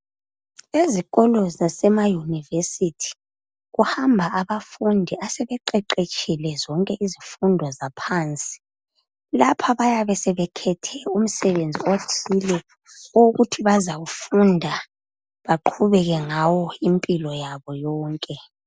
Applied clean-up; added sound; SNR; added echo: none; none; none; none.